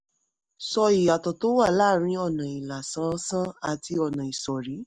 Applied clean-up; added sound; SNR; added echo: none; none; none; none.